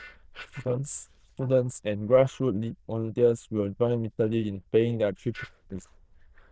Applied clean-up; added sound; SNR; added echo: neural diffusion model UNIVERSE++.